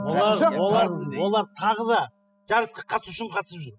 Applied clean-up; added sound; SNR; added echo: classical method spectral subtraction.